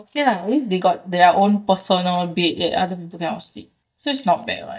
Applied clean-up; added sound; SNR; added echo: neural mask model DeepFilterNet 3.